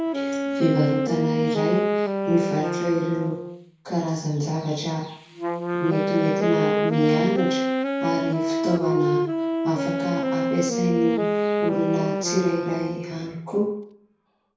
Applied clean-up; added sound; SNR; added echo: none; Wind instrument, woodwind instrument; -1 dB; reverberation time 0.5 s.